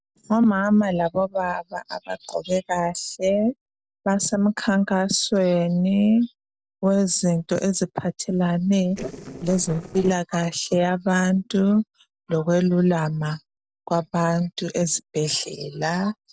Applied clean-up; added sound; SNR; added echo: neural separator model SepFormer DNS4.